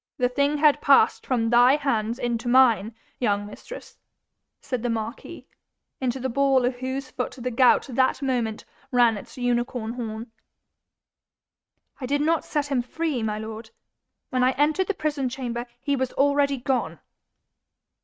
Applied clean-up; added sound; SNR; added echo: neural mask model RNNoise.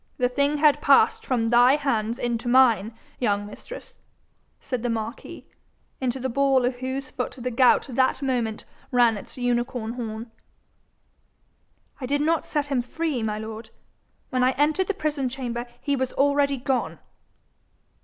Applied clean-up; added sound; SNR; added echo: none; Wind instrument, woodwind instrument; 19 dB; none.